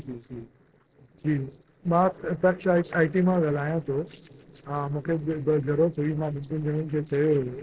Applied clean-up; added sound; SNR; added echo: neural separator model SepFormer DNS4.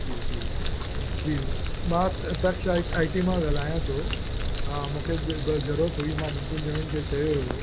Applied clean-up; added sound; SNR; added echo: none; Fire + Frying (food); 0 dB; none.